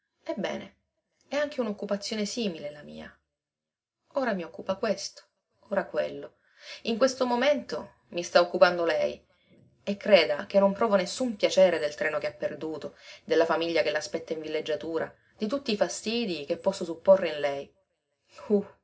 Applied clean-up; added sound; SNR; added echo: none; none; none; reverberation time 0.4 s.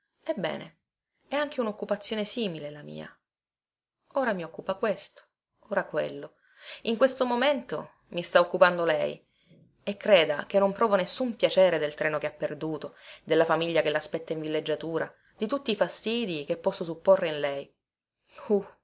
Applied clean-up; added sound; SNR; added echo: none; none; none; none.